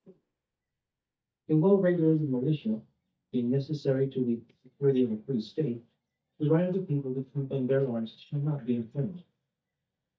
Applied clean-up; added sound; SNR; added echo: neural mask model DeepFilterNet 3.